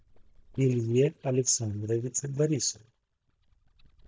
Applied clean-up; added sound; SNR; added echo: neural mask model DeepFilterNet 3.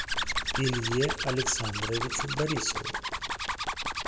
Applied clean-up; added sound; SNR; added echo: none; Zipper (clothing); 0 dB; none.